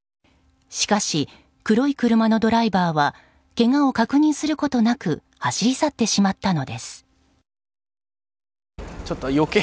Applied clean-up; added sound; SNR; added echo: none; none; none; none.